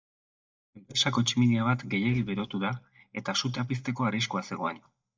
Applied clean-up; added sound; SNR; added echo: neural mask model DeepFilterNet 3.